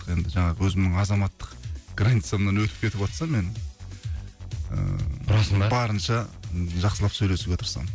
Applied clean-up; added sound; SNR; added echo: none; none; none; none.